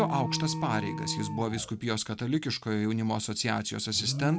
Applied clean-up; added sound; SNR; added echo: none; Alarm; 7 dB; none.